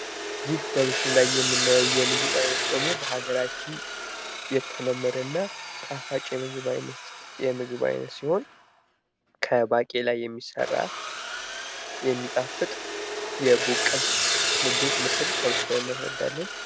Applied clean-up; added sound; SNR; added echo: none; Sawing; 1 dB; none.